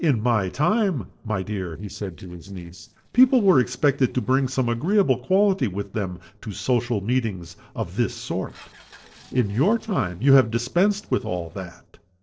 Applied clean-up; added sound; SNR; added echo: neural separator model SepFormer DNS4.